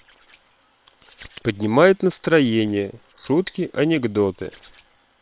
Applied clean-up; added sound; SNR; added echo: neural separator model SepFormer WHAM!.